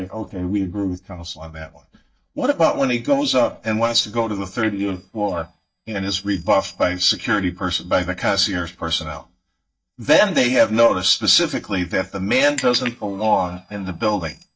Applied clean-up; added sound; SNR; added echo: neural mask model DeepFilterNet 3.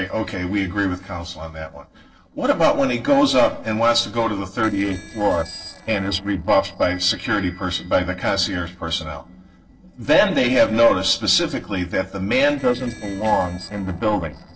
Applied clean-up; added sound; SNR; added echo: neural separator model SepFormer DNS4.